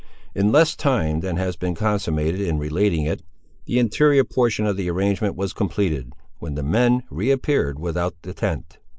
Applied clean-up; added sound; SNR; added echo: neural mask model Resemble Enhance denoiser.